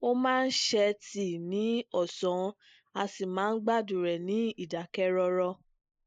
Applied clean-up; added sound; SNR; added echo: neural mask model Resemble Enhance denoiser.